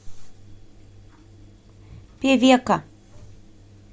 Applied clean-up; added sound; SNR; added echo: none; none; none; none.